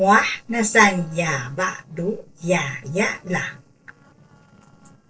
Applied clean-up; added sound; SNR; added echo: neural separator model SepFormer DNS4.